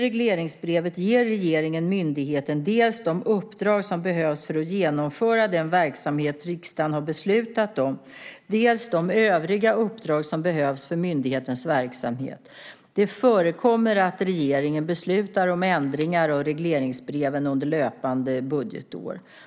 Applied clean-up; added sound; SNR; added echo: none; none; none; none.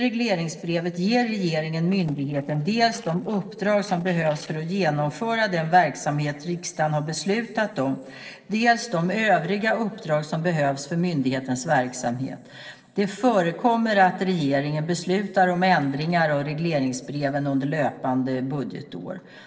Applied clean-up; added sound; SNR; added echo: neural separator model SepFormer DNS4.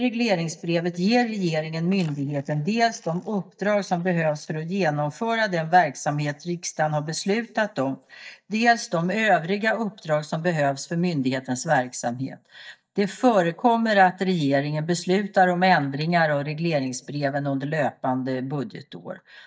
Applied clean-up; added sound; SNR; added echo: neural mask model DeepFilterNet 3.